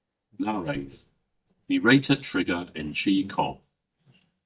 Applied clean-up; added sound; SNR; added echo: neural mask model DeepFilterNet 3.